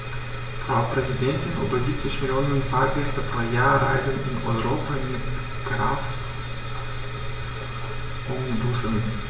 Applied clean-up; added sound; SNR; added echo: none; none; none; reverberation time 0.7 s.